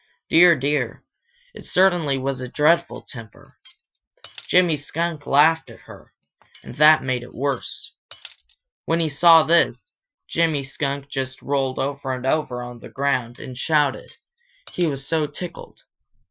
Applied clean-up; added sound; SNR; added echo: classical method Wiener filter.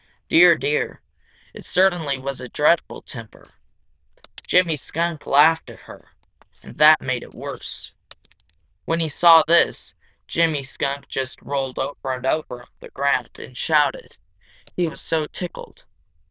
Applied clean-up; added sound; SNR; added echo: neural diffusion model UNIVERSE++.